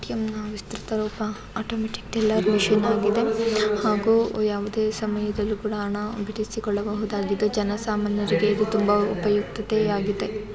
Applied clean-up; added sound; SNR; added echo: none; none; none; none.